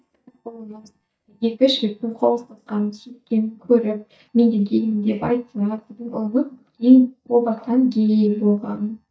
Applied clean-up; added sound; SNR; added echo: neural mask model DeepFilterNet 3.